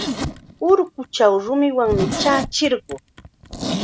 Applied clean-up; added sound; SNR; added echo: none; Zipper (clothing); 8 dB; none.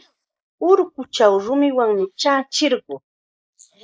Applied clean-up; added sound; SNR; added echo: neural mask model Resemble Enhance denoiser.